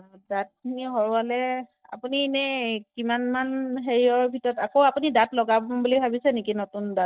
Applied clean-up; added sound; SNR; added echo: neural mask model DeepFilterNet 3.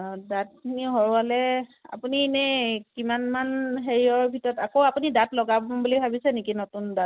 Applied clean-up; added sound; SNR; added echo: none; none; none; none.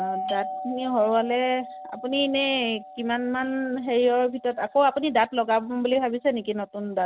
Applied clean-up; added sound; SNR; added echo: none; Doorbell; 13 dB; none.